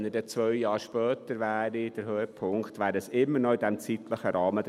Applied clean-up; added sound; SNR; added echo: none; none; none; none.